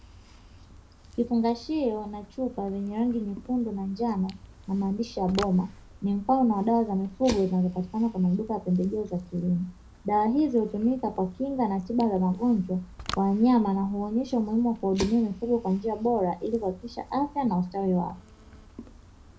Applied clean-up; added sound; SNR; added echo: none; Fire; 18 dB; reverberation time 0.4 s.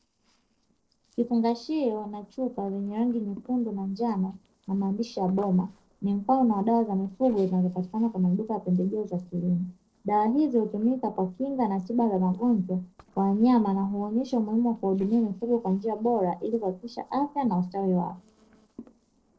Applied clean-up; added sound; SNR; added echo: neural separator model SepFormer DNS4.